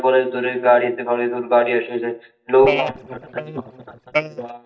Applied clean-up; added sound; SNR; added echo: neural mask model DeepFilterNet 3.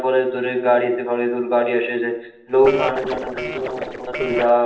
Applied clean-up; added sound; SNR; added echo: neural separator model SepFormer DNS4.